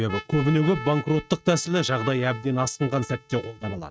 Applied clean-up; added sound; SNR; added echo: neural mask model RNNoise.